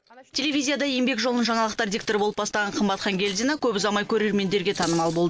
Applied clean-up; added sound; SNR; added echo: none; Cutlery, silverware; 20 dB; none.